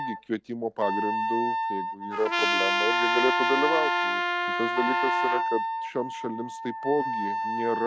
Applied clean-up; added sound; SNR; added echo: none; Wind instrument, woodwind instrument + Trumpet; -3 dB; none.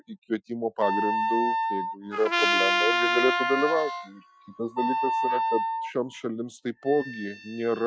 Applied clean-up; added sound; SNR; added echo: classical method Wiener filter.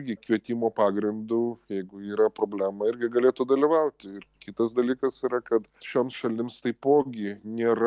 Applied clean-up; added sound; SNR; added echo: none; none; none; none.